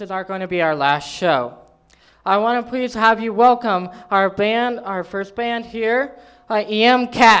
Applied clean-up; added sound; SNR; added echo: none; none; none; none.